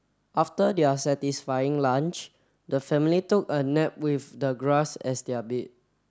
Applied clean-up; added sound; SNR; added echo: none; none; none; none.